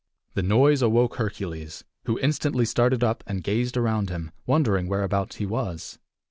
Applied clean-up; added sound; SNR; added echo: none; none; none; none.